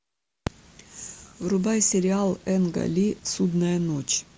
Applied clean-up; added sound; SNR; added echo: none; none; none; none.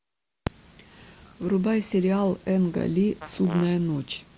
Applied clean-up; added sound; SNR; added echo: none; Fart; 16 dB; none.